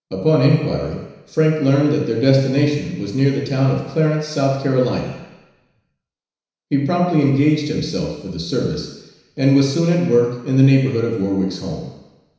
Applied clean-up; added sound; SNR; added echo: none; none; none; reverberation time 1.0 s.